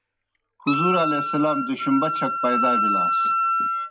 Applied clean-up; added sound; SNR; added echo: none; Wind instrument, woodwind instrument; -2 dB; none.